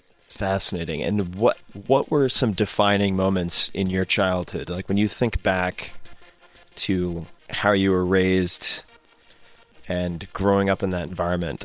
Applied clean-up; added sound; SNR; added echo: neural separator model SepFormer WHAM!.